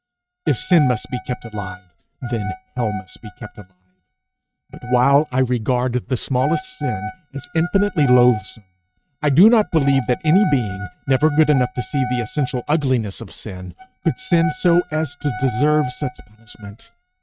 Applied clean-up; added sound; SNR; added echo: neural mask model RNNoise.